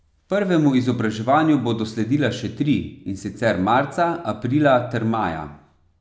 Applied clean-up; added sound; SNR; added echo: none; none; none; none.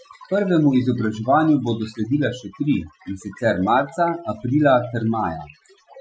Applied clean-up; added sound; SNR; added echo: classical method Wiener filter.